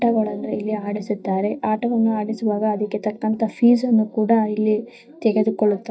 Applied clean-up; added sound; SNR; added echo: neural mask model DeepFilterNet 3.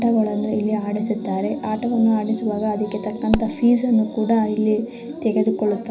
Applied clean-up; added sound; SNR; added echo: none; Explosion; 11 dB; reverberation time 0.5 s.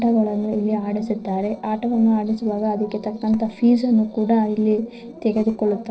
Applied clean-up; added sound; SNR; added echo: neural separator model SepFormer DNS4.